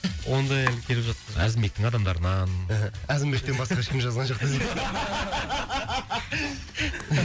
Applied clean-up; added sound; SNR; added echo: none; Domestic sounds, home sounds; 19 dB; none.